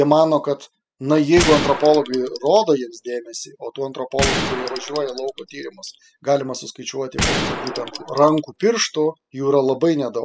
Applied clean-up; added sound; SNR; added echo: classical method spectral subtraction.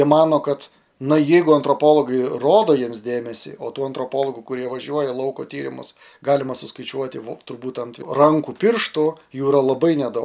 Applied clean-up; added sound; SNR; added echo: none; none; none; none.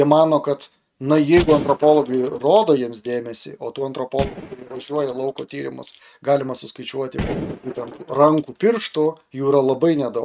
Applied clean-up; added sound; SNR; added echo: neural mask model RNNoise.